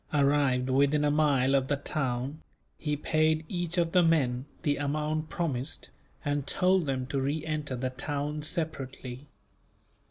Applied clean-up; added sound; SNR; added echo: none; none; none; none.